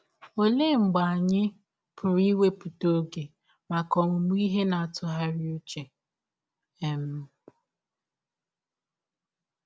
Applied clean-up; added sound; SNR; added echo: none; none; none; none.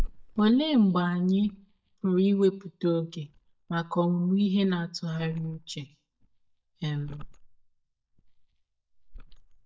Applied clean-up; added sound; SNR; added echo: neural mask model DeepFilterNet 3.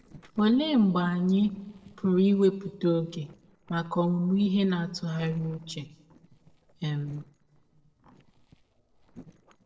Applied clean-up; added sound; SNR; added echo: neural separator model SepFormer DNS4.